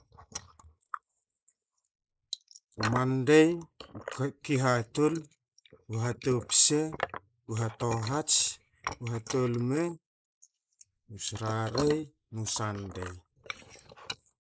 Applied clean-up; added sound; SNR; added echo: neural mask model Resemble Enhance denoiser.